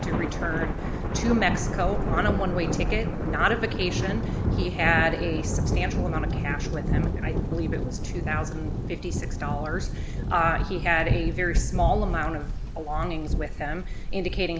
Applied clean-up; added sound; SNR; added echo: none; Thunder; -1 dB; none.